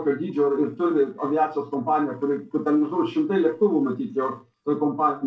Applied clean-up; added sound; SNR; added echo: neural separator model SepFormer DNS4.